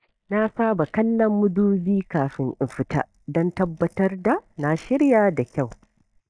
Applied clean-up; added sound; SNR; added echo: neural mask model DeepFilterNet 3.